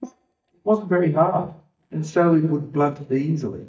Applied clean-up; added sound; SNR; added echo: neural mask model DeepFilterNet 3.